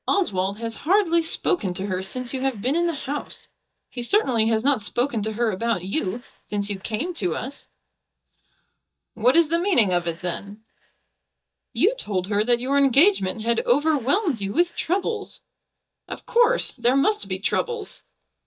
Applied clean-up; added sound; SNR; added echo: neural mask model DeepFilterNet 3.